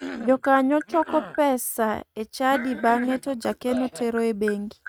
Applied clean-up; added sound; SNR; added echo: neural mask model RNNoise.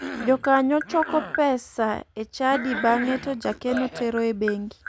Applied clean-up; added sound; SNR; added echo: none; Tap + Cough; 11 dB; none.